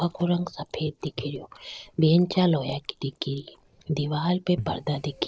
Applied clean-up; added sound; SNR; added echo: neural separator model SepFormer DNS4.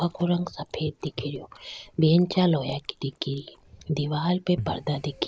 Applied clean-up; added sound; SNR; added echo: none; Chewing, mastication; 19 dB; none.